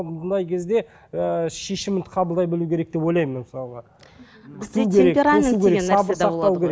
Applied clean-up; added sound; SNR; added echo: none; none; none; none.